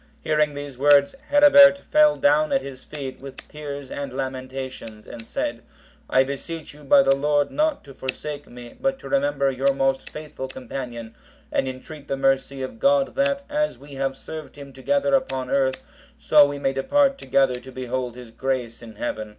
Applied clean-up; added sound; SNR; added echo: none; Scissors; 14 dB; none.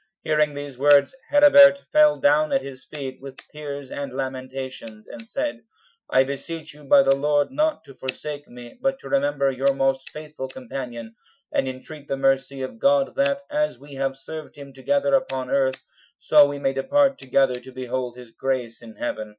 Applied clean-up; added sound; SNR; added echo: classical method Wiener filter.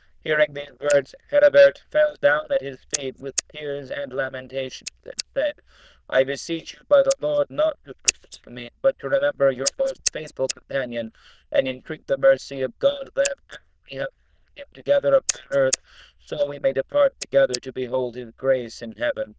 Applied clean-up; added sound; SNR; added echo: neural diffusion model UNIVERSE++.